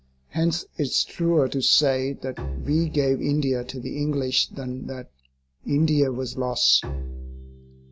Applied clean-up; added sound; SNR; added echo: none; Bowed string instrument; 13 dB; none.